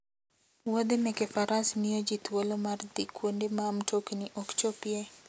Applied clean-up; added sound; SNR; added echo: none; none; none; none.